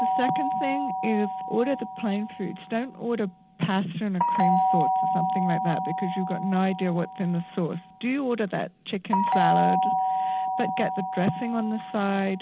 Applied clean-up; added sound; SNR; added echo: none; Doorbell; 0 dB; none.